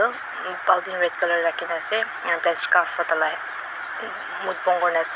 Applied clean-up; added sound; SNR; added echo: none; none; none; none.